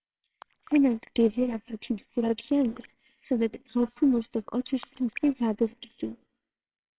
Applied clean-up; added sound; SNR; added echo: neural separator model SepFormer WHAMR!.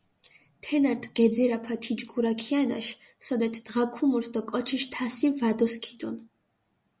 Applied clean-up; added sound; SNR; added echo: none; none; none; none.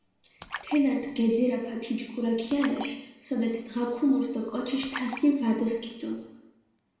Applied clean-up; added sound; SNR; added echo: none; Splash, splatter; 17 dB; reverberation time 1.0 s.